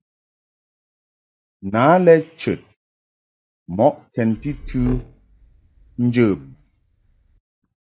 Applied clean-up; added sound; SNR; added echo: neural mask model DeepFilterNet 3.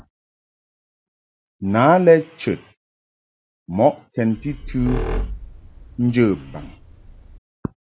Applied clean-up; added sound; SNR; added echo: none; Squeak; 7 dB; none.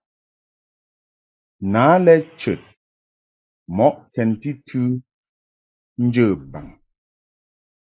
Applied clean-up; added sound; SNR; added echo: neural mask model Resemble Enhance denoiser.